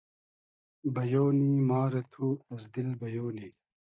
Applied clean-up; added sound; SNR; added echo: neural mask model DeepFilterNet 3.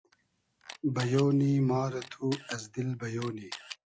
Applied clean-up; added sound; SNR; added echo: classical method log-MMSE.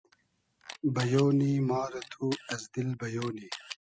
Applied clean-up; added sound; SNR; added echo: classical method spectral subtraction.